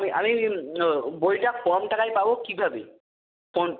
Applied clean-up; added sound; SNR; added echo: none; none; none; none.